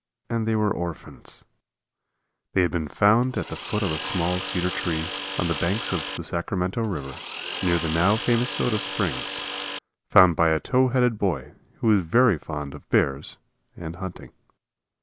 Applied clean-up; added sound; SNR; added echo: none; Tools; 6 dB; none.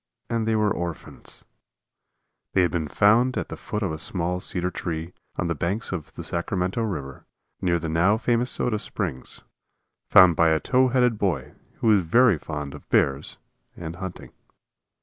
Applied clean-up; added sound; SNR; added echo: none; none; none; none.